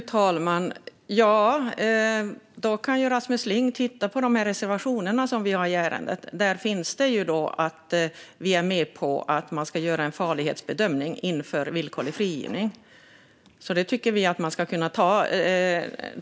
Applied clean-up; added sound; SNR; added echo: none; none; none; none.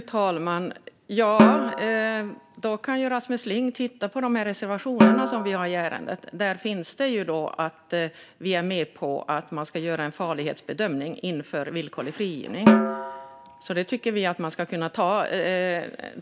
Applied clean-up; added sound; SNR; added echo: none; Snare drum; -2 dB; none.